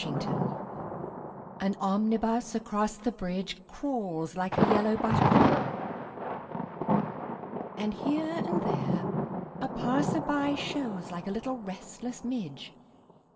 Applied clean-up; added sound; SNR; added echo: none; Thunder; -1 dB; reverberation time 0.3 s.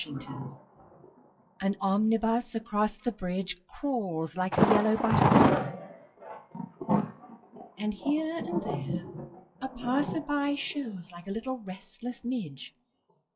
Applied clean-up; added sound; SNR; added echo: classical method WPE with log-MMSE.